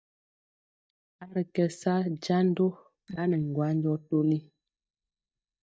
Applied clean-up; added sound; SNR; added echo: neural mask model DeepFilterNet 3.